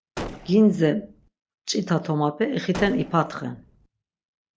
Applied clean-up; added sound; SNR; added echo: none; Gunshot, gunfire; 13 dB; none.